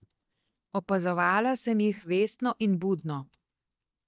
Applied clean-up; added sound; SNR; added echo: neural mask model DeepFilterNet 3.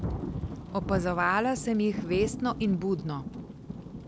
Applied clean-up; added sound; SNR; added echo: none; Thunder / Rain; 6 dB; none.